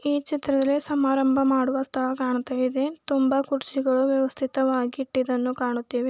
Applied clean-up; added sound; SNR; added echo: none; none; none; none.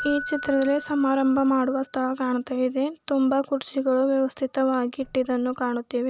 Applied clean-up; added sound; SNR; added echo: none; Keyboard (musical); 18 dB; none.